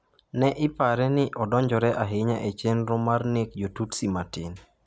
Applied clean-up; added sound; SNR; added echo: none; none; none; none.